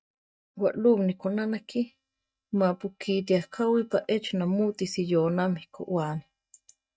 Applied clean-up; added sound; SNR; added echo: neural mask model DeepFilterNet 3.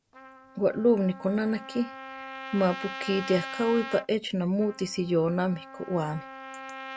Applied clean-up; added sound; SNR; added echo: none; Trumpet; 13 dB; none.